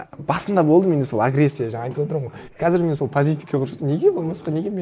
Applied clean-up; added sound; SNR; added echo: neural mask model Resemble Enhance denoiser.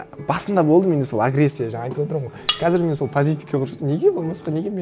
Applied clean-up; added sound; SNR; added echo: none; Cutlery, silverware; 7 dB; none.